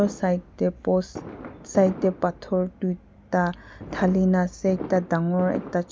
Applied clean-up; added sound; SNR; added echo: none; Fireworks; 15 dB; none.